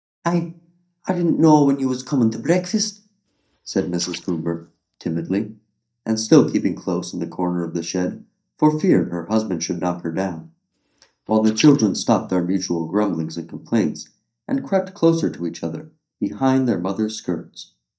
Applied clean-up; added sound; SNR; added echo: neural mask model DeepFilterNet 3.